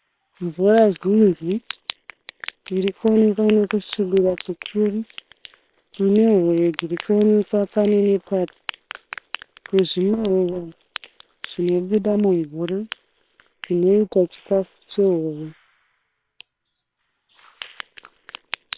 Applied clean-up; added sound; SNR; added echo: neural separator model SepFormer WHAM!.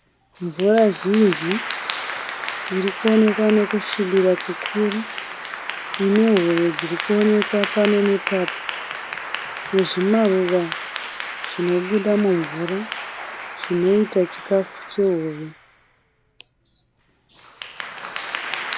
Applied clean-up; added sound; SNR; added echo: none; Applause / Clapping; 9 dB; none.